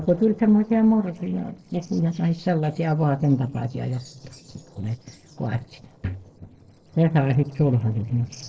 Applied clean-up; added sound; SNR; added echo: neural separator model SepFormer DNS4.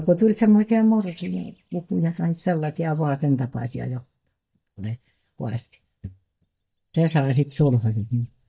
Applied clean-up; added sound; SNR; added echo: neural mask model DeepFilterNet 3.